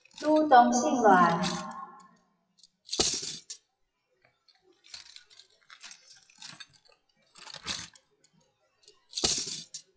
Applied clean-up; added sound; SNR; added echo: classical method WPE with log-MMSE.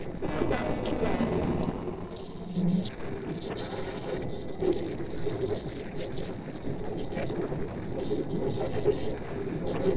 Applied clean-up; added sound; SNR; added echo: neural separator model SepFormer DNS4.